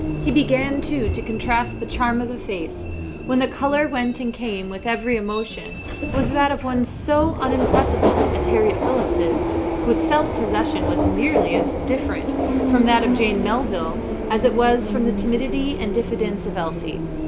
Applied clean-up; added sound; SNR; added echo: none; Subway, metro, underground; 1 dB; none.